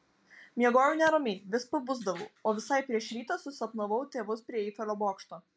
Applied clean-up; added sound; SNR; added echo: none; none; none; none.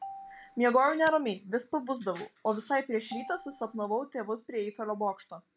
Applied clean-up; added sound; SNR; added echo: none; Marimba, xylophone; 19 dB; none.